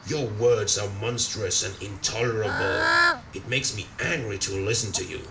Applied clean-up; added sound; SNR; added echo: none; Bird / Fowl; 4 dB; reverberation time 0.5 s.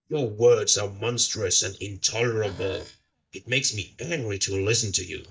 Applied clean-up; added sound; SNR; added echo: neural mask model DeepFilterNet 3.